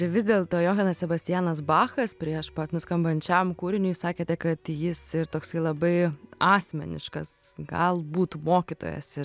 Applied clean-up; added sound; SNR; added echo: none; none; none; none.